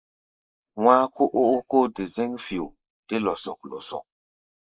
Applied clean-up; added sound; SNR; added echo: neural mask model Resemble Enhance denoiser.